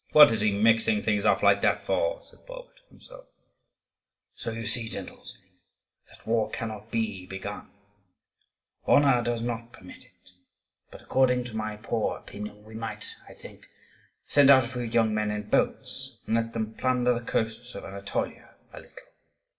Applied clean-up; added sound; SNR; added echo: none; none; none; reverberation time 0.8 s.